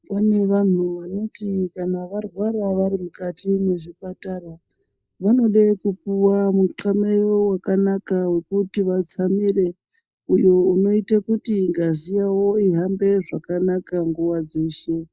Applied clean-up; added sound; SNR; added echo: neural mask model Resemble Enhance denoiser.